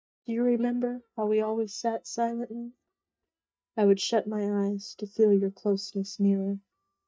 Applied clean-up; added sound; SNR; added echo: neural mask model DeepFilterNet 3.